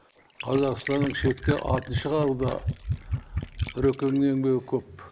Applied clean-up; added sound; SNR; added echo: neural mask model Resemble Enhance denoiser.